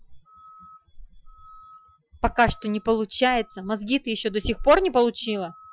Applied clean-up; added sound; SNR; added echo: classical method Wiener filter.